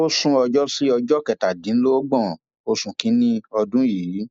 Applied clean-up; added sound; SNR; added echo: neural mask model Resemble Enhance denoiser.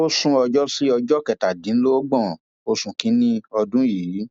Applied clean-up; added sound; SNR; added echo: none; none; none; none.